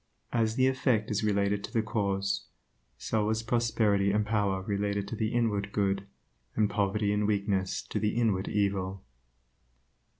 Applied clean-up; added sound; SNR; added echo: none; none; none; none.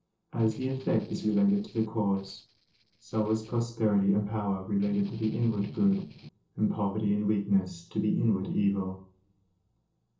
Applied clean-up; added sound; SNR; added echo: neural separator model SepFormer DNS4.